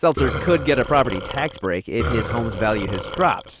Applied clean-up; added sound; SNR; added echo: none; Burping, eructation; 7 dB; none.